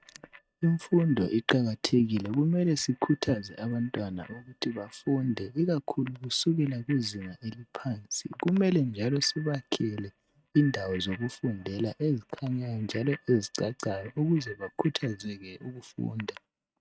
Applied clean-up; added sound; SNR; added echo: neural mask model RNNoise.